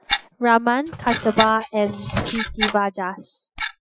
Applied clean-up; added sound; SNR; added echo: classical method Wiener filter.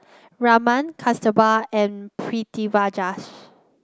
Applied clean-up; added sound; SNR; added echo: none; none; none; none.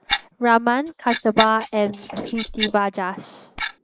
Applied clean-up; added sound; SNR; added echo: neural mask model Resemble Enhance denoiser.